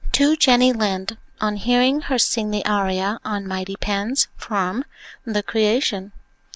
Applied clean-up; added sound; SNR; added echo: none; none; none; none.